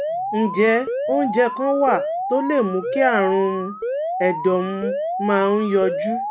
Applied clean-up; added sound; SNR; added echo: classical method log-MMSE.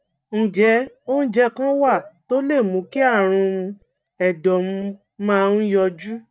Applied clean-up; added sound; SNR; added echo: neural mask model DeepFilterNet 3.